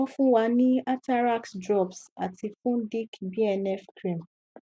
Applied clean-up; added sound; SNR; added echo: none; none; none; none.